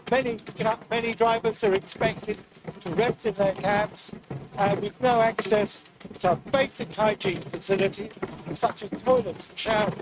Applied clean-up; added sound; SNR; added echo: neural mask model RNNoise.